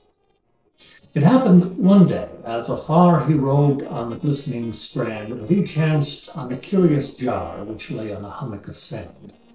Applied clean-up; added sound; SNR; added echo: neural separator model SepFormer DNS4.